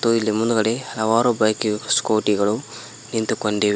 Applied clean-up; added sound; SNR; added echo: none; none; none; none.